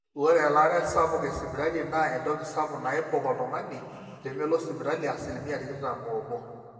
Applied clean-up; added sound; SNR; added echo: none; none; none; reverberation time 2.1 s.